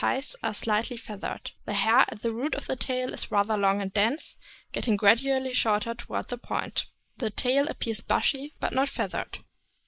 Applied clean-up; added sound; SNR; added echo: neural mask model Resemble Enhance denoiser.